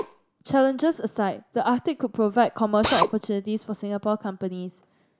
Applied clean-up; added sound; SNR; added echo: none; Drill; 8 dB; none.